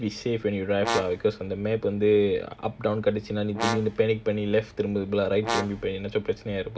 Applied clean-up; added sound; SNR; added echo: none; Brass instrument; 8 dB; none.